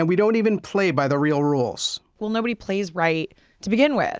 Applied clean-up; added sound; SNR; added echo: none; none; none; none.